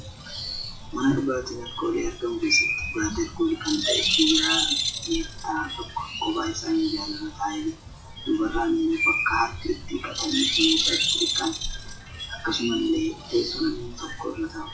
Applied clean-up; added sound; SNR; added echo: classical method WPE with log-MMSE.